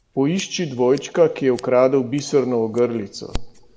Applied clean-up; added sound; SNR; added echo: none; Scissors; 17 dB; reverberation time 0.9 s.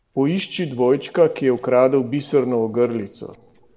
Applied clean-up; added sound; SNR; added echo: neural separator model SepFormer DNS4.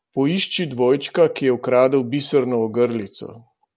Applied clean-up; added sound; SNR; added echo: none; none; none; none.